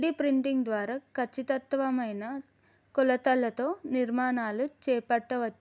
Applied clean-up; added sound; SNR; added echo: none; none; none; none.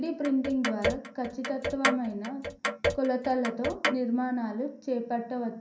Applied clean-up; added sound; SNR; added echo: none; Clock; 2 dB; reverberation time 0.6 s.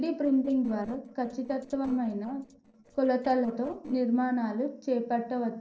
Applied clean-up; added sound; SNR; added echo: neural separator model SepFormer DNS4.